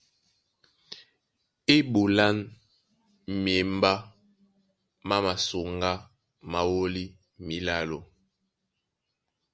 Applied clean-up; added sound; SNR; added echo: none; none; none; none.